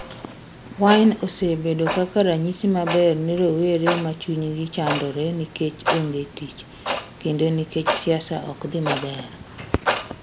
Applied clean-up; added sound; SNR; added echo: none; Clock; 8 dB; none.